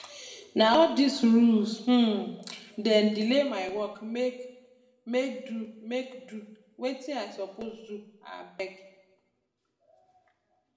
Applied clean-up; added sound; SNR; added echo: none; none; none; reverberation time 0.8 s.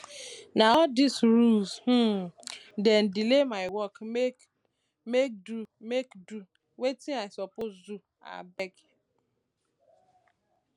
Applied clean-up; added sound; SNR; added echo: none; none; none; none.